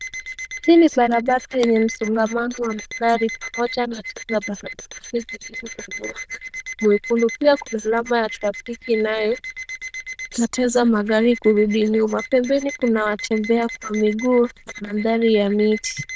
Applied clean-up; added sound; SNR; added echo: neural diffusion model UNIVERSE++.